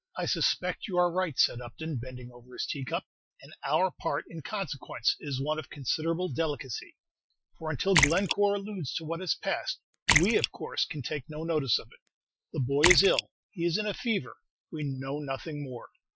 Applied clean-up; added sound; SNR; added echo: classical method Wiener filter.